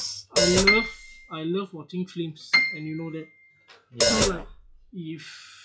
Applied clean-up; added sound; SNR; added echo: classical method log-MMSE.